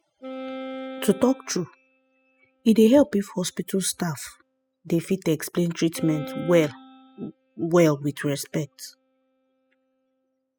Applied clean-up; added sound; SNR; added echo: classical method spectral subtraction.